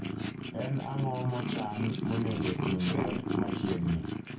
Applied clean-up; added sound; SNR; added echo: none; Purr; 0 dB; reverberation time 0.2 s.